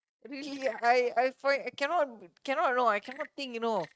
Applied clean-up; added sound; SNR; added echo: neural mask model RNNoise.